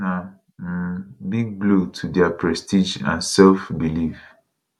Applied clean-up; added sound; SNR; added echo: none; none; none; none.